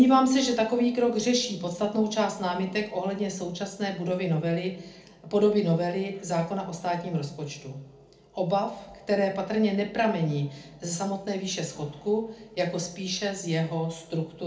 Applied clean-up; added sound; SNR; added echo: none; none; none; reverberation time 0.3 s.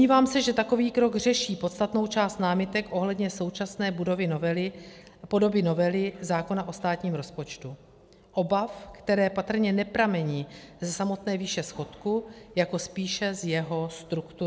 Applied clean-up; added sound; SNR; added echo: none; none; none; none.